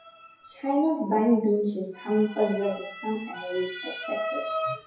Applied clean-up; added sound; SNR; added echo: classical method WPE with log-MMSE.